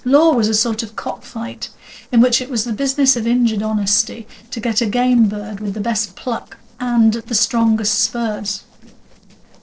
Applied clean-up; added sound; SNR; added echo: neural separator model SepFormer DNS4.